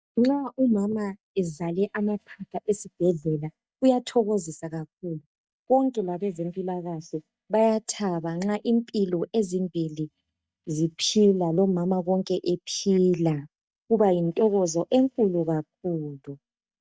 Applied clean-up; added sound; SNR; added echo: neural mask model DeepFilterNet 3.